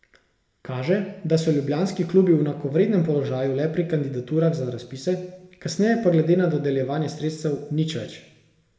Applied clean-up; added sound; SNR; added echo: none; none; none; reverberation time 0.9 s.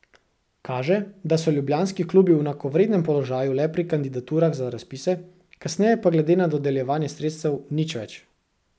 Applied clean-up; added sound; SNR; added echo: none; none; none; none.